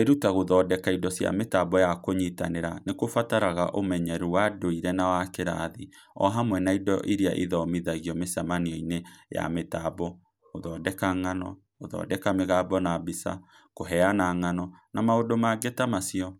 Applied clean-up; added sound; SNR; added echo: none; none; none; none.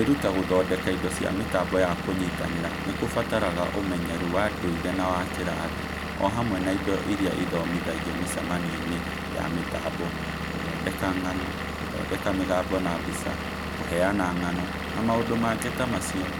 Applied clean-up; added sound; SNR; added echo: none; Engine / Vehicle; 3 dB; none.